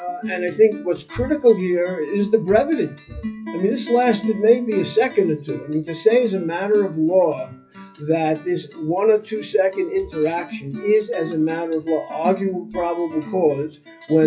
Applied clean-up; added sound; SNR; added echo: classical method WPE with log-MMSE.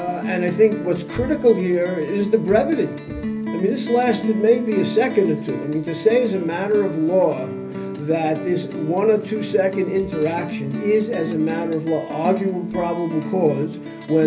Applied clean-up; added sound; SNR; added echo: none; Guitar; 8 dB; reverberation time 0.3 s.